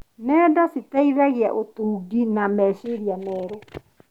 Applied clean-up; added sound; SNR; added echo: none; none; none; none.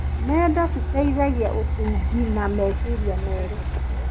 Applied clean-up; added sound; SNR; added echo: none; Truck; -1 dB; none.